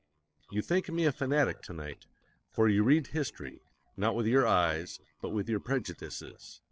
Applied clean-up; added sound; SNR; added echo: neural separator model SepFormer DNS4.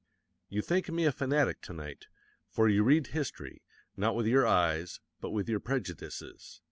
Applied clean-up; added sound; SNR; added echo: none; none; none; none.